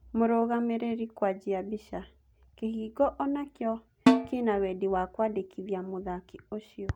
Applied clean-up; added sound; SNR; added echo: none; Snare drum; -3 dB; none.